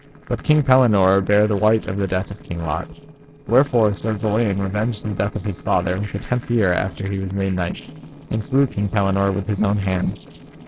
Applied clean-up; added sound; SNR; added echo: neural separator model SepFormer DNS4.